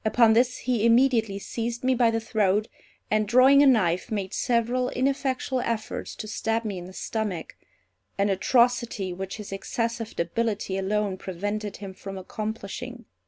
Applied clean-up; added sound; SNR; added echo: none; none; none; none.